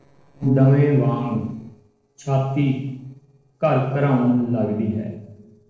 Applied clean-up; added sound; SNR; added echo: neural separator model SepFormer DNS4.